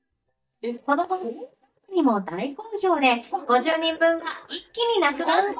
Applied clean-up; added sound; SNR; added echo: neural mask model DeepFilterNet 3.